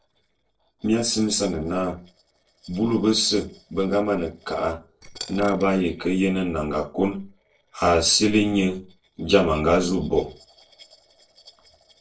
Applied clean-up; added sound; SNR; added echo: neural separator model SepFormer DNS4.